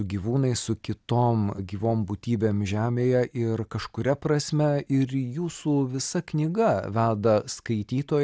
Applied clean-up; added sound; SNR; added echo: none; none; none; none.